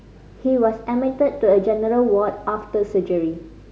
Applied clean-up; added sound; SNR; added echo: none; none; none; none.